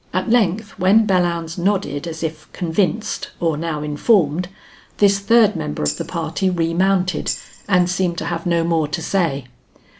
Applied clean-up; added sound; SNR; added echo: none; Tambourine; 14 dB; none.